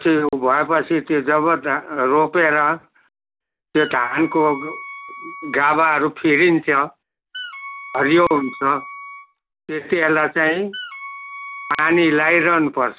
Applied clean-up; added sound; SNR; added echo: none; Wind instrument, woodwind instrument; 15 dB; none.